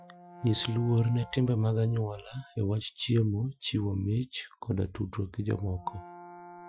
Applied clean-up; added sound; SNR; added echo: classical method Wiener filter.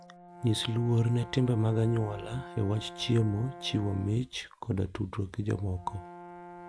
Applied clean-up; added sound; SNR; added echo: none; Brass instrument; 16 dB; none.